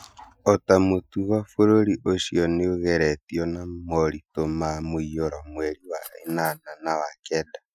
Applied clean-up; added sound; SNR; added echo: classical method Wiener filter.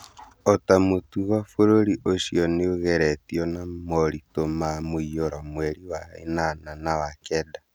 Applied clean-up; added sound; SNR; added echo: none; none; none; none.